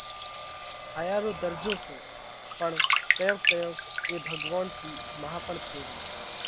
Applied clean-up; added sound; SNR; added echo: none; Bathtub (filling or washing) + Engine; -3 dB; none.